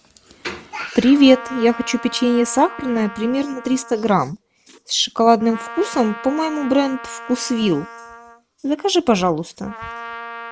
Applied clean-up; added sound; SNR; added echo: none; Trumpet; 16 dB; none.